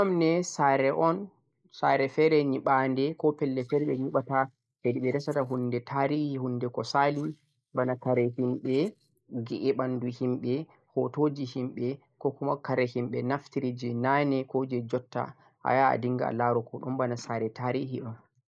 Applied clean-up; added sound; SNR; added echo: neural mask model Resemble Enhance denoiser.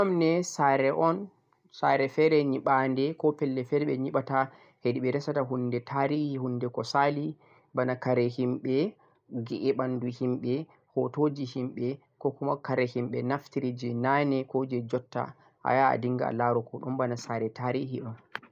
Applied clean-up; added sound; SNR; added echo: none; none; none; none.